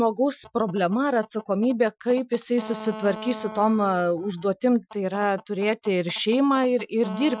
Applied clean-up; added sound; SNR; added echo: classical method Wiener filter.